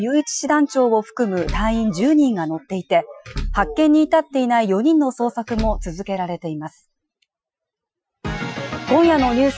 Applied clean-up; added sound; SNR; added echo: classical method Wiener filter.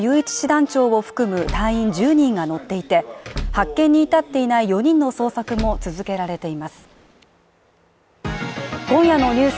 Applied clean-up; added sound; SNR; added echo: none; Door / Car; 12 dB; none.